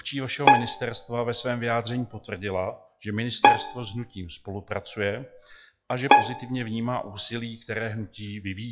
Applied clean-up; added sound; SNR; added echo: classical method log-MMSE.